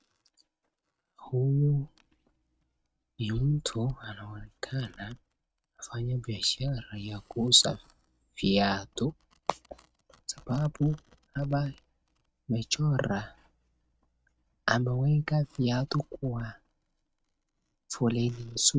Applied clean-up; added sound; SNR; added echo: neural mask model RNNoise.